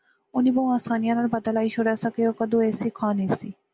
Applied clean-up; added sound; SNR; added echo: none; none; none; none.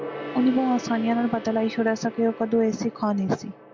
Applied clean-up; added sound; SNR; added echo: none; Gong; 13 dB; none.